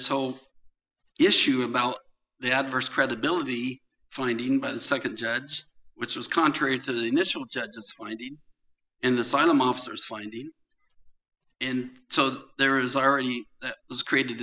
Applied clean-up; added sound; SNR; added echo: classical method spectral subtraction.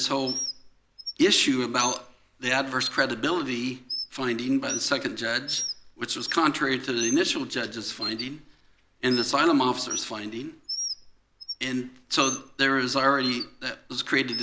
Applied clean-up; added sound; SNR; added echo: none; Bird; 11 dB; none.